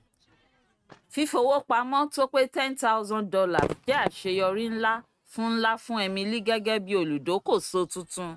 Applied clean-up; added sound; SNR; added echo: neural mask model RNNoise.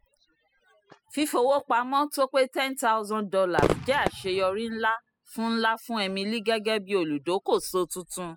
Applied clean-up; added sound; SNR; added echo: classical method spectral subtraction.